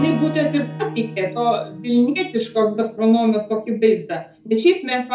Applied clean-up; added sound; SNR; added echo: none; Acoustic guitar / Strum; 14 dB; reverberation time 0.3 s.